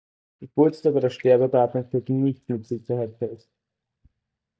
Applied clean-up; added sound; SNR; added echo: neural mask model DeepFilterNet 3.